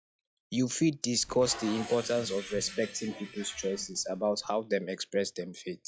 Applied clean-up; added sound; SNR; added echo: classical method log-MMSE.